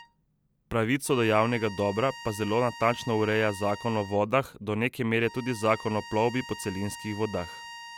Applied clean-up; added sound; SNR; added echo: none; Bowed string instrument; 16 dB; none.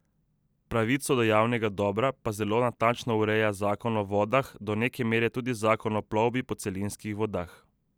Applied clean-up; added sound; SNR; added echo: none; none; none; none.